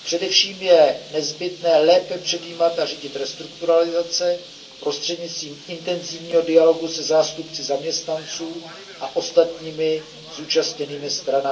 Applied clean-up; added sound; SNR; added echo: none; Bird; 20 dB; reverberation time 0.2 s.